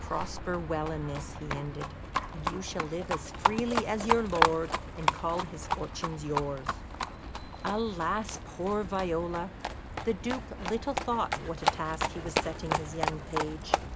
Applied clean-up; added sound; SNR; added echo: none; Livestock, farm animals, working animals; 0 dB; none.